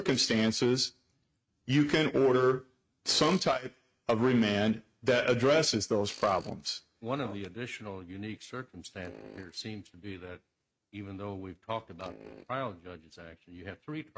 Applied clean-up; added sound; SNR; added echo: neural mask model RNNoise.